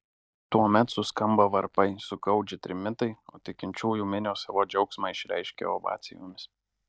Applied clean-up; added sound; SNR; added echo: neural mask model DeepFilterNet 3.